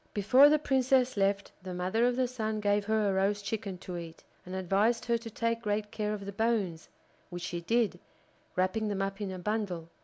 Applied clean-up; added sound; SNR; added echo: none; none; none; none.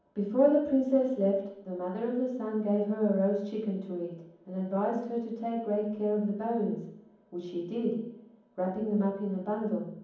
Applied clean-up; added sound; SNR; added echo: none; none; none; reverberation time 1.2 s.